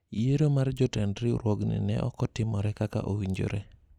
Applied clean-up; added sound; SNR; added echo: none; none; none; none.